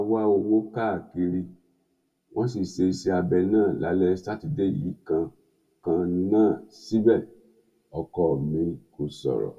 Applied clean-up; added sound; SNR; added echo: none; none; none; reverberation time 0.1 s.